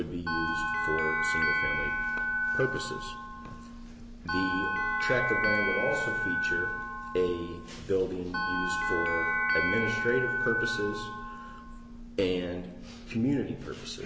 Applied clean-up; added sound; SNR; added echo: none; Bell; -2 dB; none.